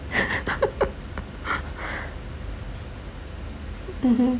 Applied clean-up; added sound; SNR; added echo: none; none; none; none.